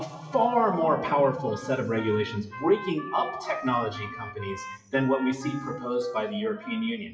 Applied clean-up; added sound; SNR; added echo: classical method WPE with log-MMSE.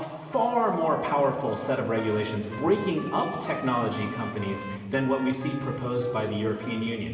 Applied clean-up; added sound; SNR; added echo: none; Trumpet; 15 dB; reverberation time 2.5 s.